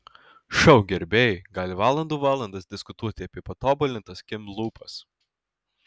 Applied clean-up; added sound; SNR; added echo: none; none; none; none.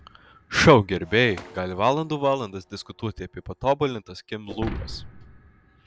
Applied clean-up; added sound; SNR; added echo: none; Shatter; 17 dB; none.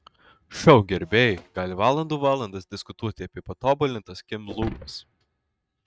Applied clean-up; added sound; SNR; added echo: neural mask model RNNoise.